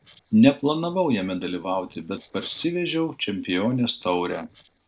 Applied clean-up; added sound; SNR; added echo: neural separator model SepFormer DNS4.